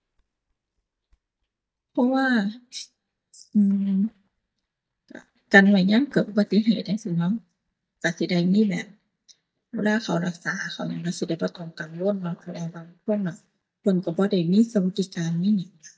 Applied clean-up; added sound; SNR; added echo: neural mask model DeepFilterNet 3.